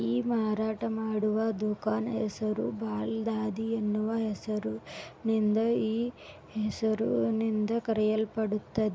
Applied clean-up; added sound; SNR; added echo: none; none; none; none.